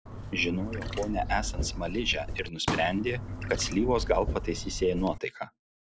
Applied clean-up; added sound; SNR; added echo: none; Explosion + Trickle, dribble / Chirp, tweet; 4 dB; none.